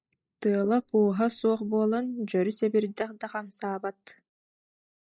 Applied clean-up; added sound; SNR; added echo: neural mask model Resemble Enhance denoiser.